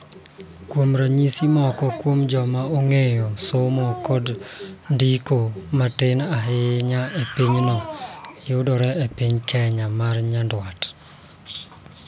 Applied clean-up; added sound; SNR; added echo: none; none; none; none.